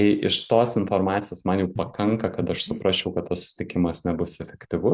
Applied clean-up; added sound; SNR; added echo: neural mask model Resemble Enhance denoiser.